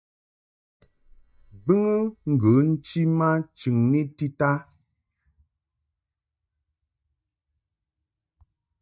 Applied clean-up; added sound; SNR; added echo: neural mask model DeepFilterNet 3.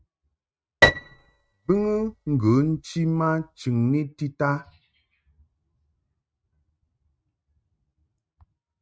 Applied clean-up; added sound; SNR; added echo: neural mask model RNNoise.